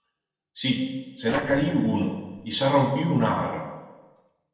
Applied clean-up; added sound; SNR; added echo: neural separator model SepFormer DNS4.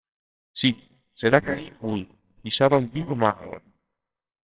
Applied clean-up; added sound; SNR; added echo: neural separator model SepFormer WHAMR!.